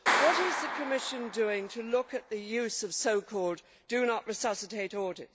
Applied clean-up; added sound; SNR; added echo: none; Clapping; 4 dB; none.